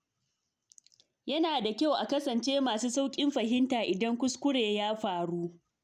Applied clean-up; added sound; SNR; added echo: none; none; none; none.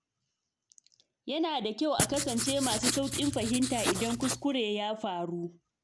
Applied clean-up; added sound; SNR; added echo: none; Writing; 0 dB; none.